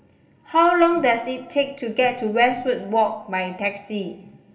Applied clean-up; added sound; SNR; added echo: none; none; none; reverberation time 2.8 s.